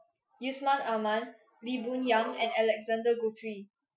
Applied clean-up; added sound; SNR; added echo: classical method Wiener filter.